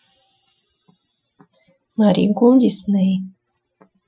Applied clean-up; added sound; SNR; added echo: classical method Wiener filter.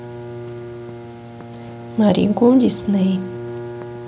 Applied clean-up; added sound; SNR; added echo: none; Bowed string instrument; 12 dB; none.